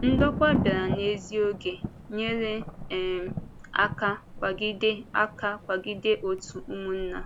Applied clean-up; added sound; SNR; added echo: none; Thunder; 6 dB; none.